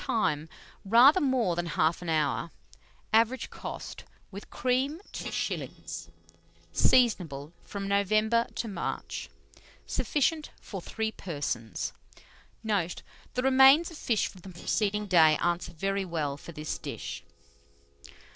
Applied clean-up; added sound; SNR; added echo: neural separator model SepFormer DNS4.